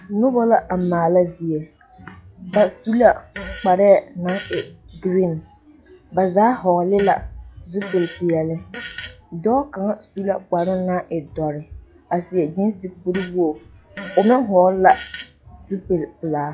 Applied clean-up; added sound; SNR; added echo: classical method log-MMSE.